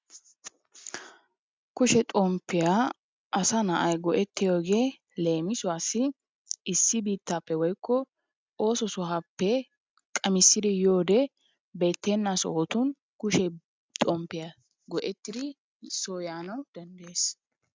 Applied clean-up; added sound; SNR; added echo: none; none; none; none.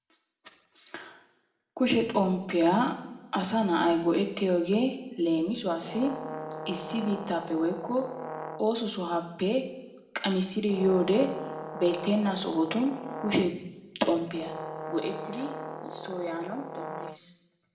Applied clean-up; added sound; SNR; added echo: none; Brass instrument; 11 dB; reverberation time 0.9 s.